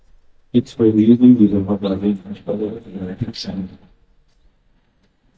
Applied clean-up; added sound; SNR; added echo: neural mask model DeepFilterNet 3.